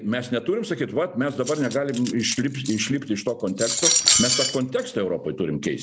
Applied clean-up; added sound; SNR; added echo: none; Cutlery, silverware; 0 dB; none.